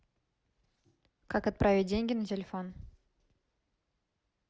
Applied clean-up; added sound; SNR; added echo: none; none; none; none.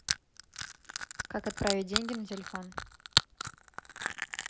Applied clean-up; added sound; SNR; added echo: none; Crushing; -3 dB; none.